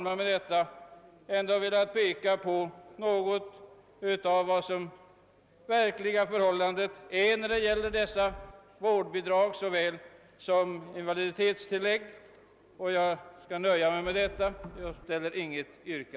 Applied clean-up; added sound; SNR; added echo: none; Wind; 17 dB; none.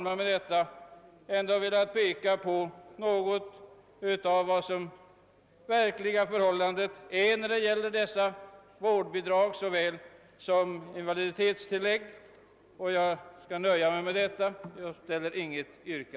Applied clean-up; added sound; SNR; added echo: none; none; none; none.